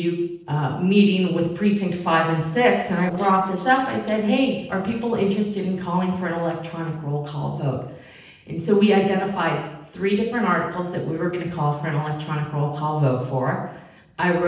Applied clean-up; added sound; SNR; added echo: neural separator model SepFormer DNS4.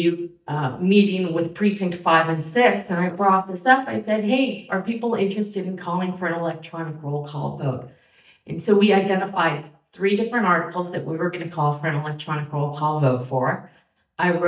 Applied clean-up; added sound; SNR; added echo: neural mask model DeepFilterNet 3.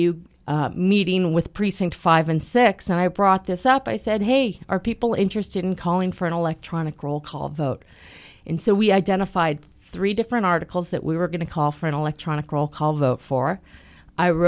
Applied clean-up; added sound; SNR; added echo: none; none; none; none.